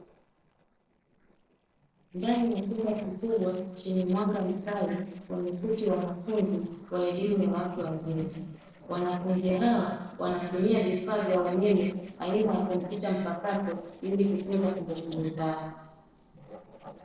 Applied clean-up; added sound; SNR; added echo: neural separator model SepFormer DNS4.